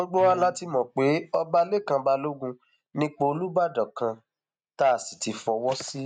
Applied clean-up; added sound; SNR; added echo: neural mask model RNNoise.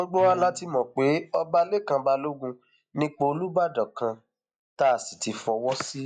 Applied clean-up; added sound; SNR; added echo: classical method log-MMSE.